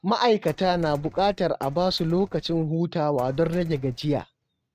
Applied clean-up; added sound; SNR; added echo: neural mask model RNNoise.